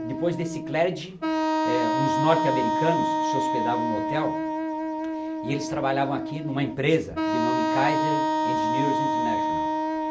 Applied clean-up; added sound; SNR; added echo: none; Wind instrument, woodwind instrument; -3 dB; none.